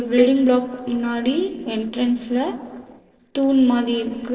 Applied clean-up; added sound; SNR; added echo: neural separator model SepFormer DNS4.